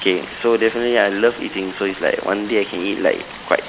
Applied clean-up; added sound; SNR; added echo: none; Stream; 16 dB; none.